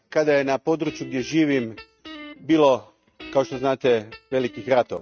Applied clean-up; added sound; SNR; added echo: neural mask model RNNoise.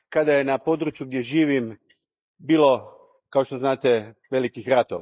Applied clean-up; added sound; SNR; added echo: neural mask model Resemble Enhance denoiser.